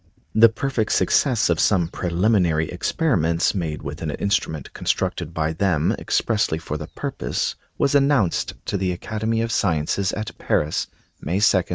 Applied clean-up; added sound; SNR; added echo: neural mask model RNNoise.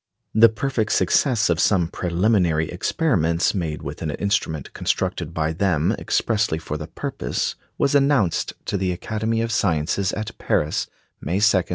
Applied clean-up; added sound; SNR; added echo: none; none; none; none.